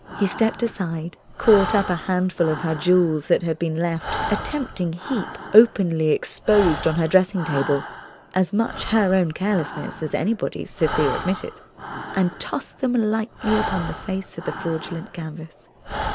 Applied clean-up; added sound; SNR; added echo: none; Breathing; 10 dB; none.